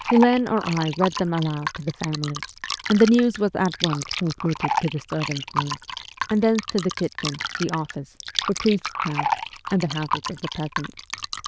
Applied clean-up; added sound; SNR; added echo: neural diffusion model UNIVERSE++.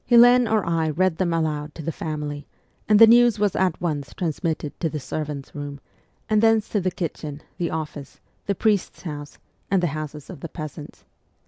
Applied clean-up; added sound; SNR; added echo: none; none; none; none.